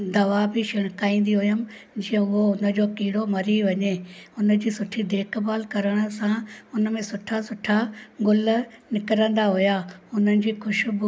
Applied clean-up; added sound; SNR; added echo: none; none; none; none.